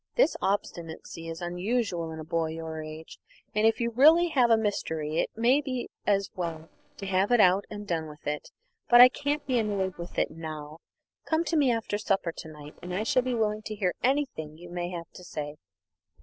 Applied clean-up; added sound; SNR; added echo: neural separator model SepFormer DNS4.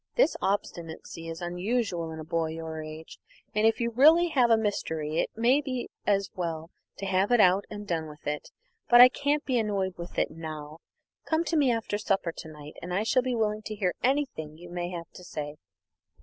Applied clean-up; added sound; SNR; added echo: none; none; none; none.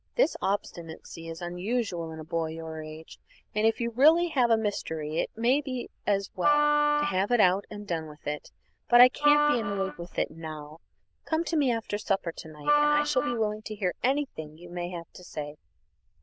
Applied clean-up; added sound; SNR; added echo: neural diffusion model UNIVERSE++.